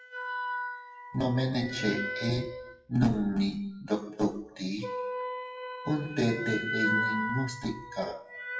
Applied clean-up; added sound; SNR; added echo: classical method WPE with log-MMSE.